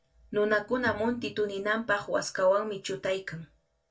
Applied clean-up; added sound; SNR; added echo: none; Bowed string instrument; 20 dB; reverberation time 0.2 s.